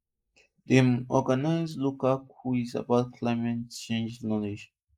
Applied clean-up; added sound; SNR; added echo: neural mask model Resemble Enhance denoiser.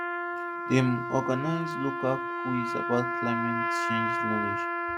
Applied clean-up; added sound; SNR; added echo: none; Trumpet; 0 dB; none.